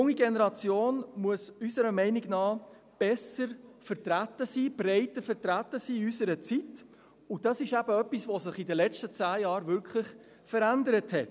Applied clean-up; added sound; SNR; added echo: none; none; none; none.